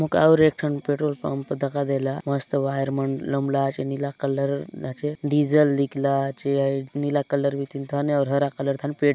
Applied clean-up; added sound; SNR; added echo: none; none; none; none.